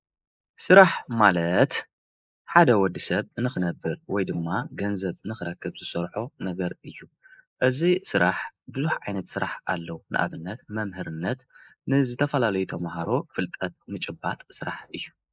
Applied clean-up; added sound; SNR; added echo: neural mask model Resemble Enhance denoiser.